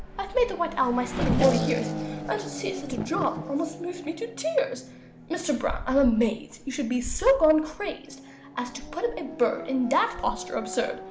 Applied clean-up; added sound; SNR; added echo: none; Race car, auto racing / Accelerating, revving, vroom; 7 dB; none.